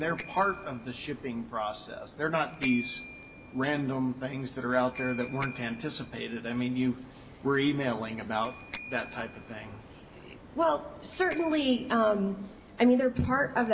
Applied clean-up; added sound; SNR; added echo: none; Bicycle bell; 7 dB; reverberation time 1.4 s.